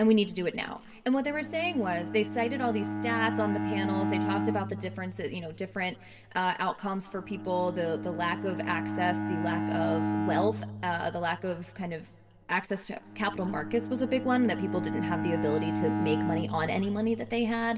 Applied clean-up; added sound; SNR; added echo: none; Bowed string instrument; 4 dB; reverberation time 1.9 s.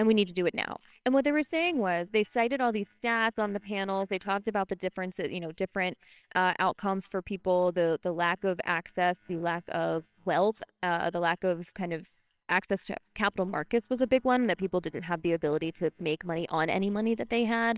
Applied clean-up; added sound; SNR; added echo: neural separator model SepFormer WHAMR!.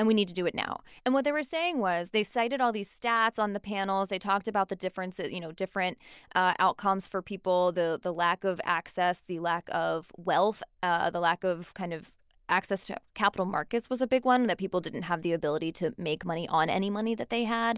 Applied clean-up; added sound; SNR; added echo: none; none; none; none.